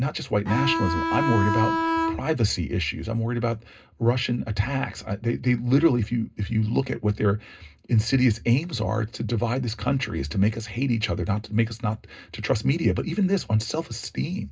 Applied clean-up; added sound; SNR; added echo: none; Bowed string instrument; 0 dB; reverberation time 0.2 s.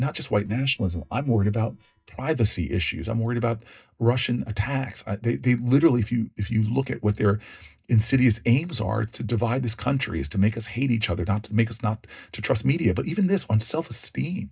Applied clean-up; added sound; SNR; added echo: neural mask model DeepFilterNet 3.